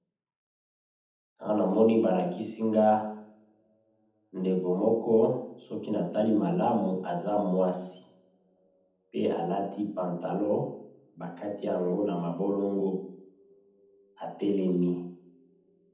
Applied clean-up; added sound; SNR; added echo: none; none; none; reverberation time 0.8 s.